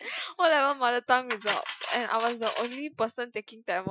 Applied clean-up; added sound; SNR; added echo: classical method Wiener filter.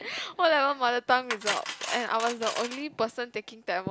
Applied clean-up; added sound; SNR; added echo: none; Cutlery, silverware; 10 dB; none.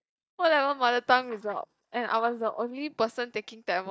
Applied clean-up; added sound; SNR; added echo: neural mask model DeepFilterNet 3.